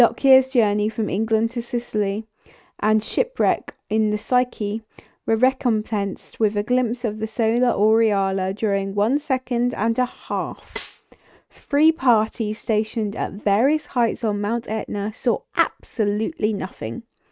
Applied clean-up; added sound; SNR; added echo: neural mask model RNNoise.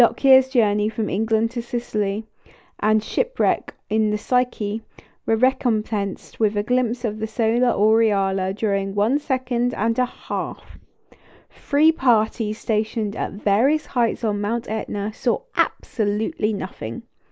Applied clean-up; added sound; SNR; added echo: neural mask model Resemble Enhance denoiser.